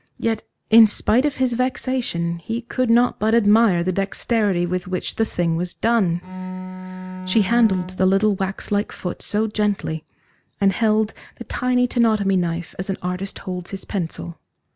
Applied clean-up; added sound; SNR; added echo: none; Bowed string instrument; 10 dB; none.